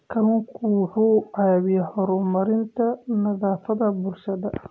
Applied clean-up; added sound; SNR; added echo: none; none; none; none.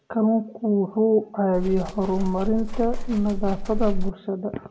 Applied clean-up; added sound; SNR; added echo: none; Livestock, farm animals, working animals; 2 dB; reverberation time 0.8 s.